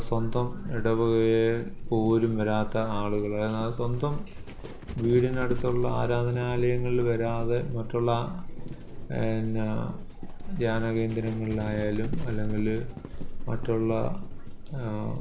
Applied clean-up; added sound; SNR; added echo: none; Livestock, farm animals, working animals; 4 dB; none.